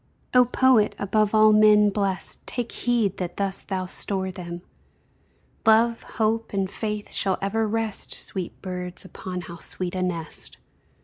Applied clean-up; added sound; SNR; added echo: none; none; none; none.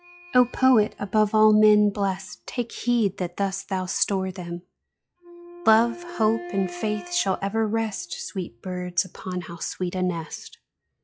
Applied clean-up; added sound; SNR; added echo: classical method log-MMSE.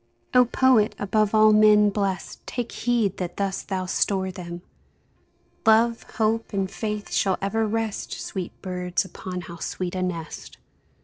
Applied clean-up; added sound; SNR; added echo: neural separator model SepFormer DNS4.